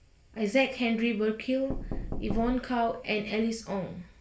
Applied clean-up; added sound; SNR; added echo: none; Knock; 6 dB; reverberation time 0.3 s.